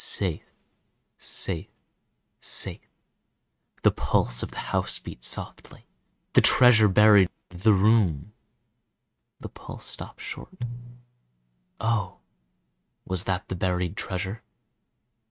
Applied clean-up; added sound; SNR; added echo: neural mask model RNNoise.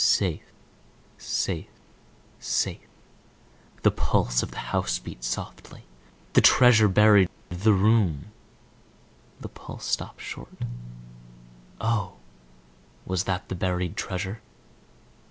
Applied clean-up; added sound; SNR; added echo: none; Drum; 17 dB; none.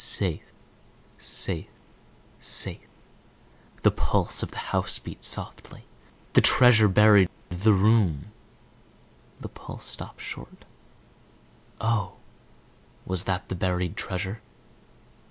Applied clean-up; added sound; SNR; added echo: none; none; none; none.